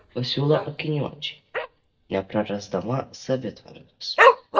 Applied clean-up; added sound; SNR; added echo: neural mask model DeepFilterNet 3.